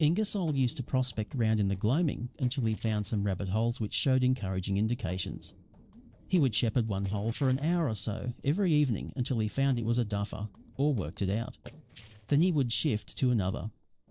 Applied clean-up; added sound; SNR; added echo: neural separator model SepFormer DNS4.